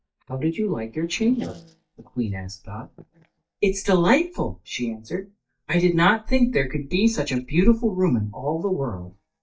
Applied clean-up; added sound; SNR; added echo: neural mask model DeepFilterNet 3.